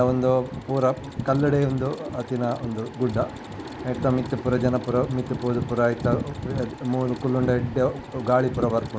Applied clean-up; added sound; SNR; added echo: none; Mechanisms; 19 dB; none.